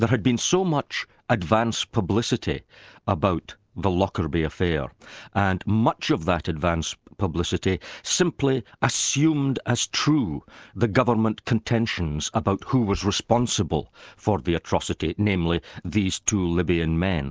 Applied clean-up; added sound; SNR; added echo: none; none; none; none.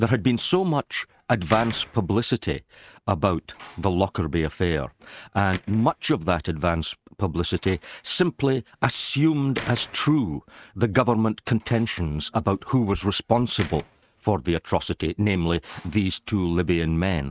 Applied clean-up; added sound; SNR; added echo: neural mask model RNNoise.